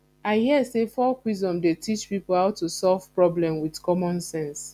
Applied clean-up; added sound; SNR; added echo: none; none; none; none.